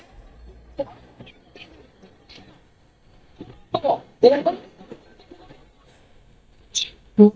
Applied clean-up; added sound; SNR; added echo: neural mask model DeepFilterNet 3.